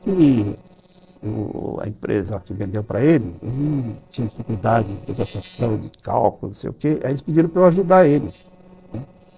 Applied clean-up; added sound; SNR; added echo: neural separator model SepFormer DNS4.